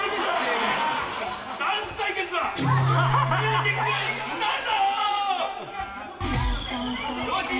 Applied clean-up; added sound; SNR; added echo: none; Guitar; 7 dB; reverberation time 2.5 s.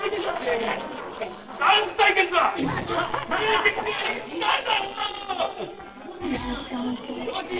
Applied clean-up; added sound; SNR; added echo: neural separator model SepFormer DNS4.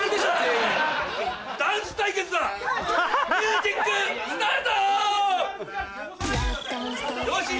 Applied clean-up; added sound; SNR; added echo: none; none; none; none.